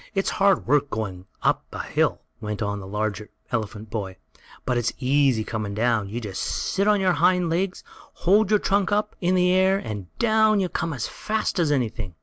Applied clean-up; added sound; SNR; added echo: none; none; none; none.